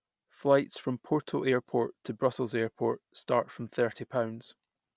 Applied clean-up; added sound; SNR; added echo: none; none; none; none.